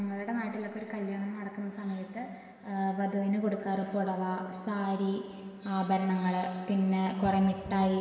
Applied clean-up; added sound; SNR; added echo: none; none; none; reverberation time 2.1 s.